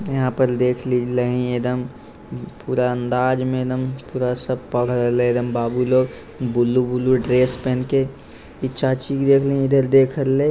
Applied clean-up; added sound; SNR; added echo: none; none; none; none.